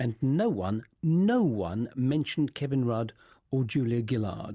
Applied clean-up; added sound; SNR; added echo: none; none; none; none.